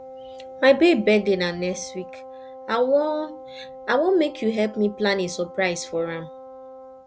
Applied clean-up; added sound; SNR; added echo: none; Wind instrument, woodwind instrument; 17 dB; none.